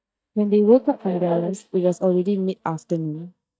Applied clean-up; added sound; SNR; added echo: neural mask model DeepFilterNet 3.